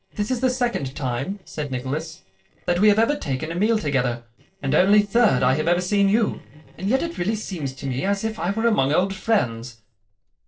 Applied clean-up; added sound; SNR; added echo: neural separator model SepFormer DNS4.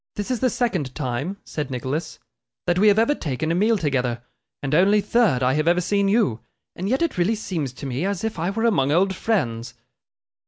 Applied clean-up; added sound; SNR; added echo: none; none; none; none.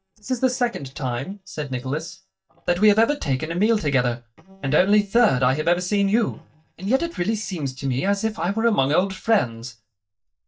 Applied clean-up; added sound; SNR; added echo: neural mask model DeepFilterNet 3.